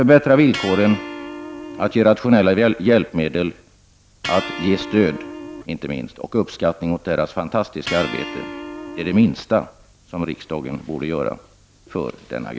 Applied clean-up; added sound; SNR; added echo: none; Electric guitar; 13 dB; none.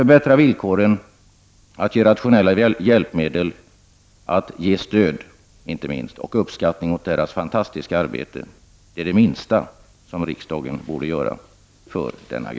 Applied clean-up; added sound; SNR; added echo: none; none; none; none.